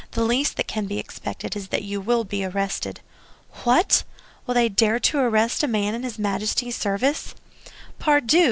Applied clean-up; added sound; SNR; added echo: none; none; none; none.